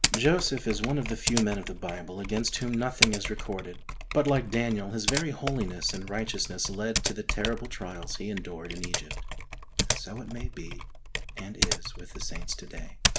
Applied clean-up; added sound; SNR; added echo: none; Typing; 1 dB; none.